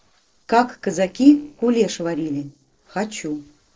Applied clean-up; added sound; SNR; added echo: neural separator model SepFormer DNS4.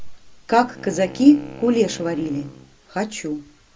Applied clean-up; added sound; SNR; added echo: none; Wind instrument, woodwind instrument; 19 dB; none.